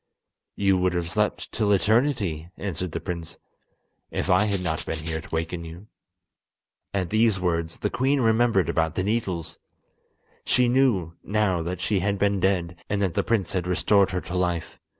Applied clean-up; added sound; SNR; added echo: none; Rattle (instrument); 12 dB; none.